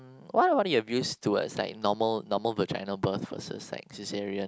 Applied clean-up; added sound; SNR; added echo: none; none; none; none.